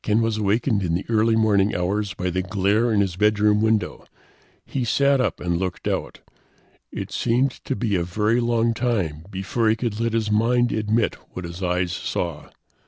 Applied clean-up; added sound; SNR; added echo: none; none; none; none.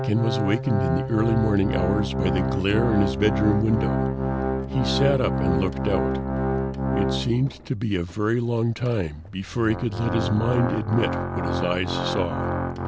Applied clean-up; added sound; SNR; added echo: none; Organ; 1 dB; none.